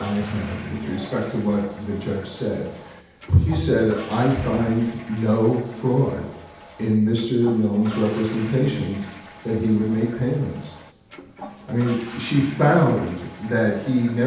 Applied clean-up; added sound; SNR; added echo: none; Toilet flush / Water; 15 dB; reverberation time 0.8 s.